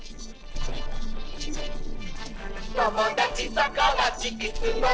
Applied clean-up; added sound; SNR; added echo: neural separator model SepFormer DNS4.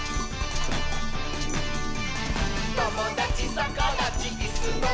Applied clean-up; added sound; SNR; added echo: none; Drum kit; -1 dB; none.